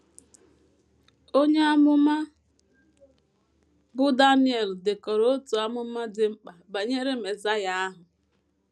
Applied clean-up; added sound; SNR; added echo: none; none; none; none.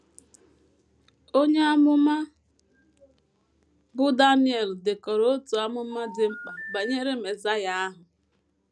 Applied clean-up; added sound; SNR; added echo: none; Telephone; 13 dB; none.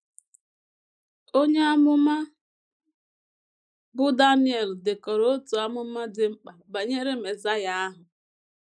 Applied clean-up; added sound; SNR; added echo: neural mask model Resemble Enhance denoiser.